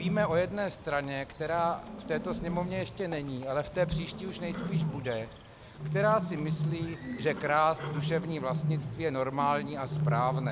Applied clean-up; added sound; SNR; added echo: none; Bird; 3 dB; none.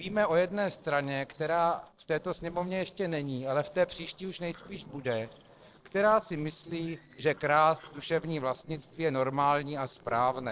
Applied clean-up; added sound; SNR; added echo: neural separator model SepFormer DNS4.